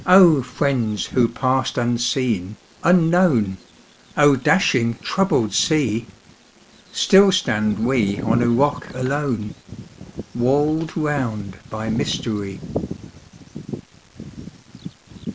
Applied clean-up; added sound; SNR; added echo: none; Bird vocalization, bird call, bird song; 13 dB; none.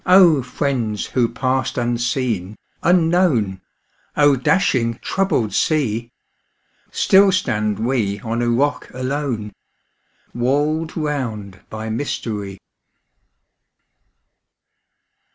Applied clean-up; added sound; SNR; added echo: none; none; none; none.